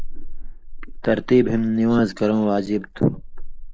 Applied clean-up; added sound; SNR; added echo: neural mask model Resemble Enhance denoiser.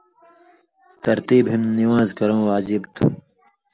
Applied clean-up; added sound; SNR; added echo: none; none; none; none.